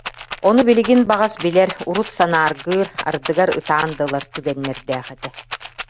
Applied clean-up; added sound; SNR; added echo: none; Rattle; 13 dB; none.